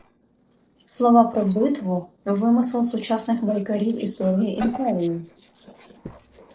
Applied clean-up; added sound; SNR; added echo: neural separator model SepFormer DNS4.